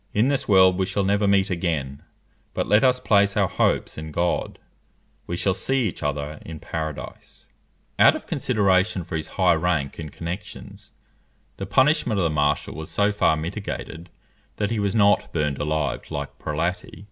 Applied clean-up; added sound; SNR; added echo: none; none; none; none.